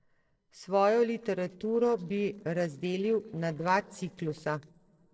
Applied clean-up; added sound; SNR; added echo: neural separator model SepFormer DNS4.